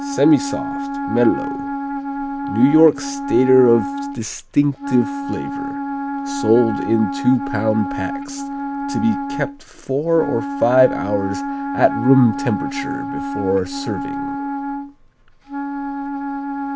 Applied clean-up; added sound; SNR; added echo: none; Wind instrument, woodwind instrument; 5 dB; none.